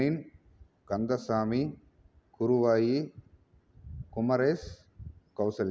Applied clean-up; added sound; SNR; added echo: none; none; none; none.